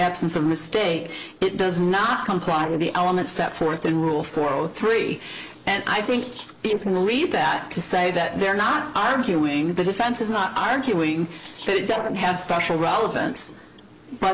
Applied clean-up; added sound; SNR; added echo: neural separator model SepFormer DNS4.